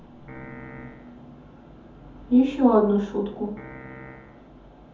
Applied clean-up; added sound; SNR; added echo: none; Piano; 17 dB; reverberation time 0.5 s.